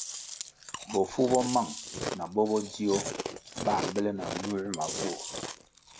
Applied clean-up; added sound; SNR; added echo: none; Chewing, mastication; 6 dB; none.